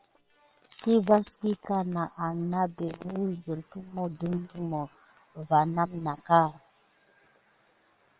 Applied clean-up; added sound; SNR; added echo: neural separator model SepFormer WHAM!.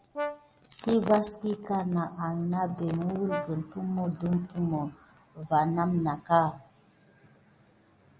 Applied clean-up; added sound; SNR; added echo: none; Brass instrument; 11 dB; none.